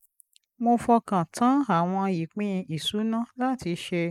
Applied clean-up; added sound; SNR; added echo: neural mask model Resemble Enhance denoiser.